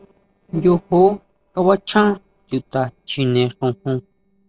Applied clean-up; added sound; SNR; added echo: neural separator model SepFormer DNS4.